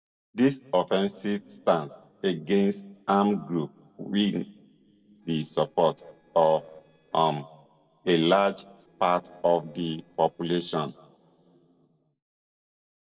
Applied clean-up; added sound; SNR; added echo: neural separator model SepFormer DNS4.